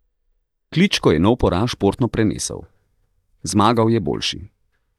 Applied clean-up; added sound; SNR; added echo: neural mask model DeepFilterNet 3.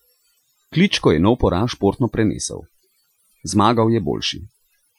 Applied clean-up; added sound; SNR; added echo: classical method Wiener filter.